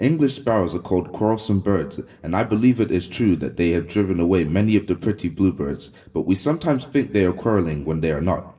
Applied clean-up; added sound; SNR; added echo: none; none; none; reverberation time 0.8 s.